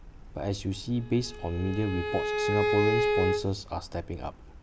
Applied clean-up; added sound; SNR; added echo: none; Bowed string instrument; -1 dB; none.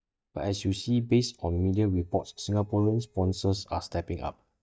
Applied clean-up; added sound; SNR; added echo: neural mask model DeepFilterNet 3.